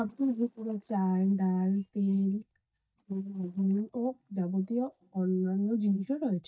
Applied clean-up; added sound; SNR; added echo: neural mask model DeepFilterNet 3.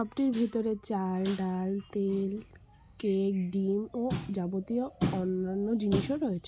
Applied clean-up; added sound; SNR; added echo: none; none; none; none.